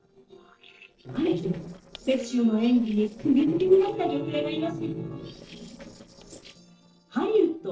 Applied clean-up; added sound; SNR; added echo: neural separator model SepFormer DNS4.